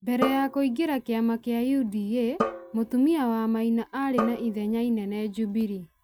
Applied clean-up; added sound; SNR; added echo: none; Drum; 9 dB; none.